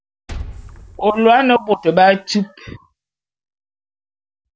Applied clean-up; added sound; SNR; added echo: none; Liquid; 18 dB; none.